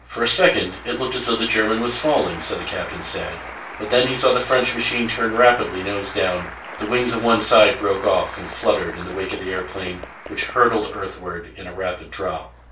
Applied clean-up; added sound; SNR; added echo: none; Applause; 15 dB; reverberation time 0.3 s.